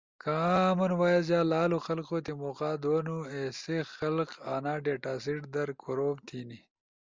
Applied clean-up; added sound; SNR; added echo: none; none; none; none.